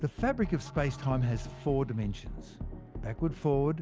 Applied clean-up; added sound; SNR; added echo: none; Musical instrument; 16 dB; none.